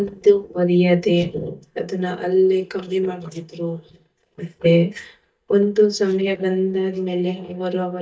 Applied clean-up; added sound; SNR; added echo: neural mask model DeepFilterNet 3.